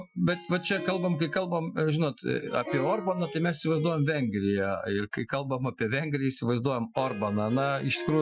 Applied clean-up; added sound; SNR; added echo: classical method Wiener filter.